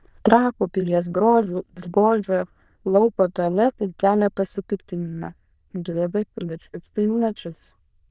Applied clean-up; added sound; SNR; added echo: neural diffusion model UNIVERSE++.